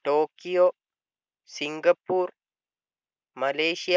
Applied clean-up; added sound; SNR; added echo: none; none; none; none.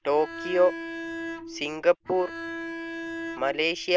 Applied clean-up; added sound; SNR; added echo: none; Bowed string instrument; 9 dB; none.